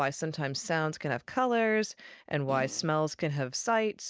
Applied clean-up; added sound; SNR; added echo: none; Fart; 13 dB; none.